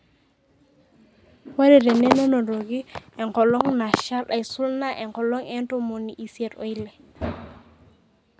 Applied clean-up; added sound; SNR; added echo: none; none; none; none.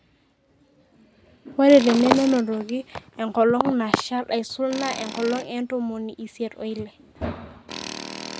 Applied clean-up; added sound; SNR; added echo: none; Tools; 16 dB; none.